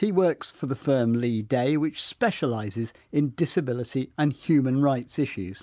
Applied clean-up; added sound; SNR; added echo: none; none; none; none.